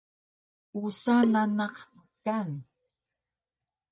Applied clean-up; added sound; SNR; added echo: neural mask model DeepFilterNet 3.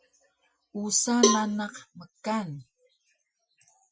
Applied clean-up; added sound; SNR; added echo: classical method Wiener filter.